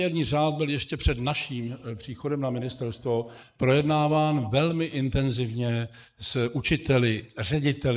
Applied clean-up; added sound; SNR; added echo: neural mask model Resemble Enhance denoiser.